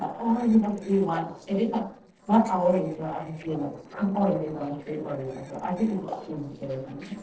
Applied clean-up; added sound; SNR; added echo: neural separator model SepFormer DNS4.